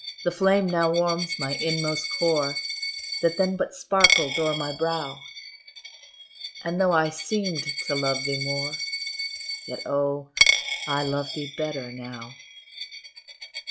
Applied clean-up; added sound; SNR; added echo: classical method log-MMSE.